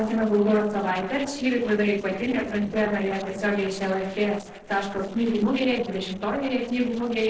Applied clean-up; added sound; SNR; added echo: neural separator model SepFormer DNS4.